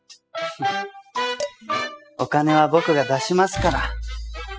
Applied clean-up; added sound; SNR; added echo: classical method spectral subtraction.